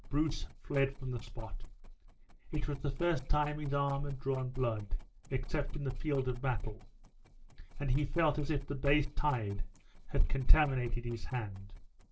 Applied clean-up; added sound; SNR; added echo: neural separator model SepFormer DNS4.